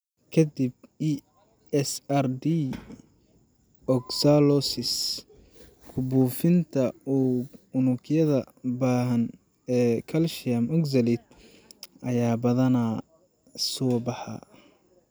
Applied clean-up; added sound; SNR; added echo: none; none; none; none.